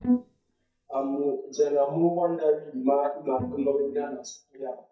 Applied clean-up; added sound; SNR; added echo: neural mask model DeepFilterNet 3.